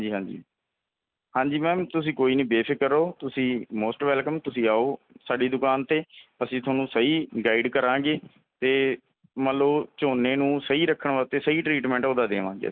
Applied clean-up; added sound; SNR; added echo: none; none; none; none.